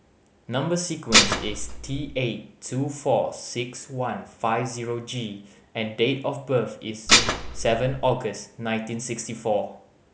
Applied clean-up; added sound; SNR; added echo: none; Dishes, pots, and pans; -5 dB; none.